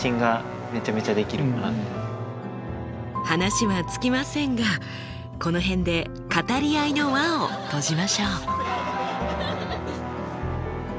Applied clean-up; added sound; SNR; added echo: none; Guitar; 11 dB; none.